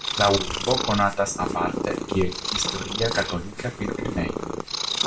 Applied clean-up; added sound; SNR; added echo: none; Purr; 2 dB; reverberation time 0.2 s.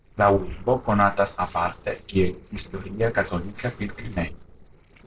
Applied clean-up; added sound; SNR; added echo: neural separator model SepFormer DNS4.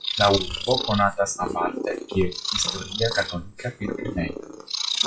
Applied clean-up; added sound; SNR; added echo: classical method WPE with log-MMSE.